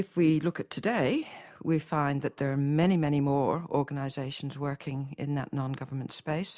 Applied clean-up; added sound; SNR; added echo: none; none; none; none.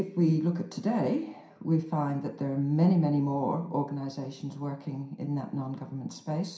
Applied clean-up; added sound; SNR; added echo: none; none; none; reverberation time 0.5 s.